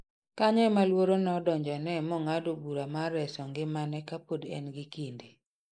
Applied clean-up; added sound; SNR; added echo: neural mask model Resemble Enhance denoiser.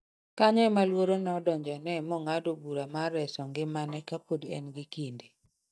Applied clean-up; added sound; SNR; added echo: neural mask model DeepFilterNet 3.